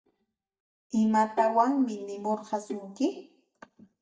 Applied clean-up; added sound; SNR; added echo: neural mask model DeepFilterNet 3.